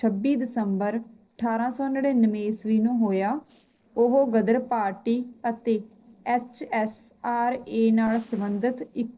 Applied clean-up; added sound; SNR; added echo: neural separator model SepFormer DNS4.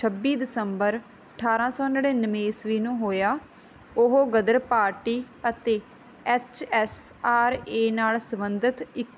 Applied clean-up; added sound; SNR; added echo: none; none; none; none.